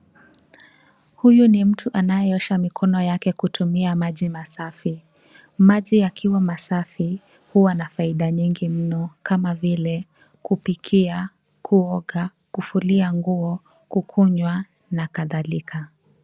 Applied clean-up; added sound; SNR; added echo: none; none; none; none.